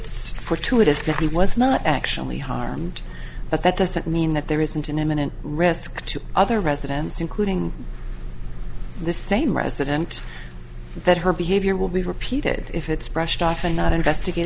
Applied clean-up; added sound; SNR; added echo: none; none; none; none.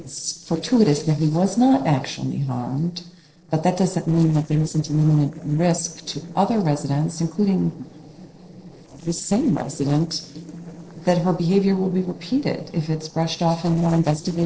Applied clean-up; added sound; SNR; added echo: neural separator model SepFormer DNS4.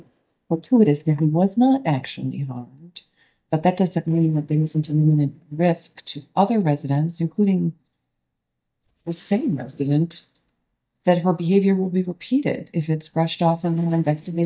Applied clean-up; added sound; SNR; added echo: neural mask model DeepFilterNet 3.